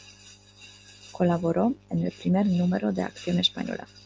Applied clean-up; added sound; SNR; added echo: none; none; none; none.